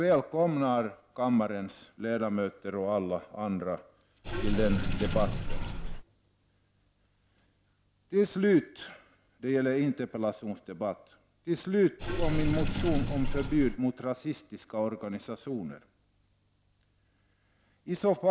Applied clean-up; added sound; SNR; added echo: none; Sink (filling or washing) / Water; 5 dB; none.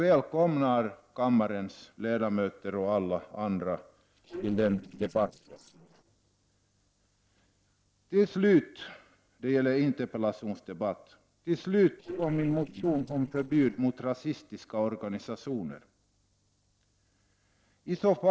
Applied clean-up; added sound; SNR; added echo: neural separator model SepFormer DNS4.